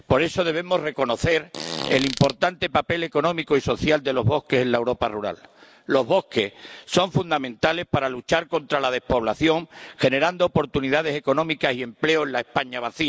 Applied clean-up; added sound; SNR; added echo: none; Fart; 9 dB; none.